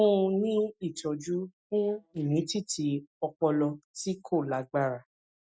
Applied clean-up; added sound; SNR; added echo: neural mask model DeepFilterNet 3.